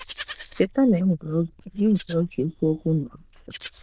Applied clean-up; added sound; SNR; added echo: neural diffusion model UNIVERSE++.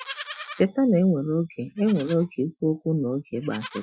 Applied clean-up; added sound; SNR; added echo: classical method Wiener filter.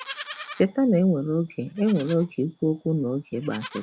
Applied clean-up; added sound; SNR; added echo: none; Livestock, farm animals, working animals; 18 dB; none.